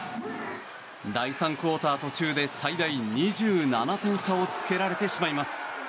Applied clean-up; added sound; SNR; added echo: none; none; none; none.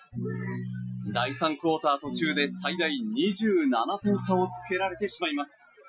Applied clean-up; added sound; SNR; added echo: classical method Wiener filter.